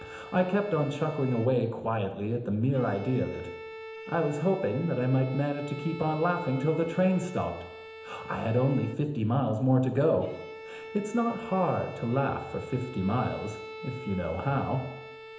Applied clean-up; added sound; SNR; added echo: none; Bowed string instrument; 14 dB; reverberation time 0.8 s.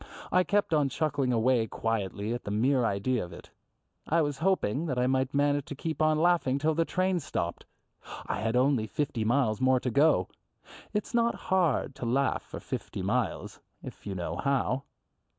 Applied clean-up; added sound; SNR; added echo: none; none; none; none.